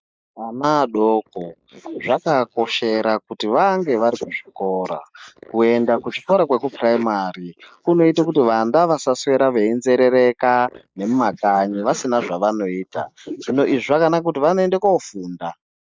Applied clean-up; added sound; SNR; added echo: neural mask model Resemble Enhance denoiser.